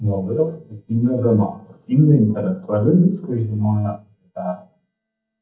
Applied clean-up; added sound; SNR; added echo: neural mask model DeepFilterNet 3.